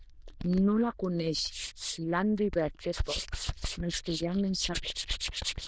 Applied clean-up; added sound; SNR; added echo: neural diffusion model UNIVERSE++.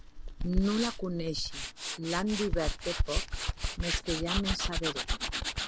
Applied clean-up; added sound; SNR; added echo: none; Bird + Tools; -1 dB; none.